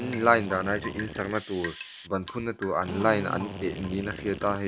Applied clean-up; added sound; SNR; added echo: none; Drip / Rain + Drill; 10 dB; none.